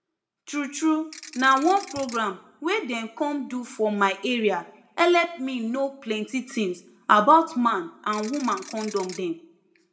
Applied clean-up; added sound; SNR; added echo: none; Ratchet, pawl / Percussion; 17 dB; reverberation time 0.5 s.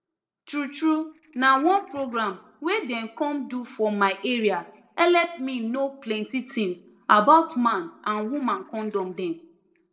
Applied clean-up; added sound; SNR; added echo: neural separator model SepFormer DNS4.